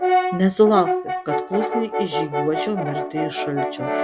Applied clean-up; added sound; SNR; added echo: none; Brass instrument; 1 dB; none.